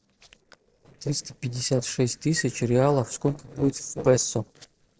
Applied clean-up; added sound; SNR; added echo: neural separator model SepFormer DNS4.